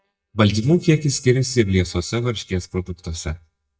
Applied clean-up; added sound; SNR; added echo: neural mask model DeepFilterNet 3.